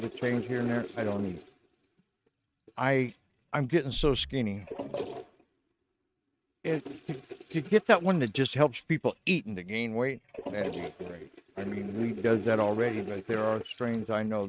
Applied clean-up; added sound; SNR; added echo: neural mask model RNNoise.